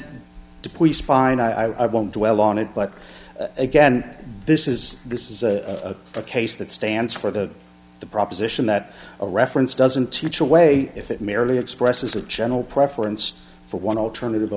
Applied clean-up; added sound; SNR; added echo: none; none; none; none.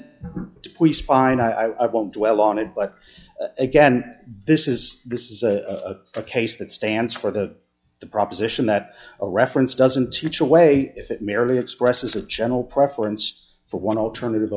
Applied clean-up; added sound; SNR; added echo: classical method log-MMSE.